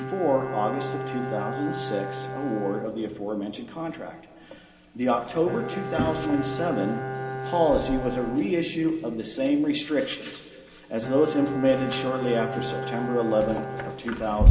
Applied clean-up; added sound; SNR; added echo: none; Bowed string instrument; 10 dB; reverberation time 2.2 s.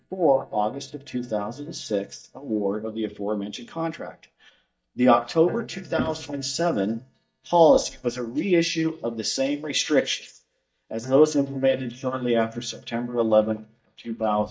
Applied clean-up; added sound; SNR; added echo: neural mask model DeepFilterNet 3.